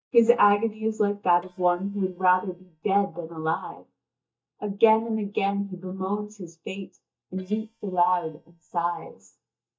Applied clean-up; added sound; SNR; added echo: neural mask model DeepFilterNet 3.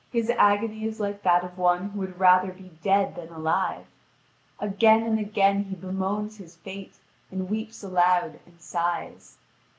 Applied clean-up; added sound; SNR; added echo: none; none; none; none.